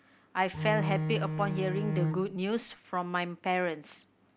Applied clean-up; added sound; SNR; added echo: none; Bowed string instrument; 0 dB; none.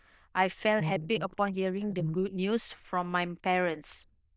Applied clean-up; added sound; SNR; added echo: neural diffusion model UNIVERSE++.